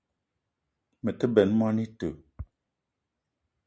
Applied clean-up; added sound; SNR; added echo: none; none; none; none.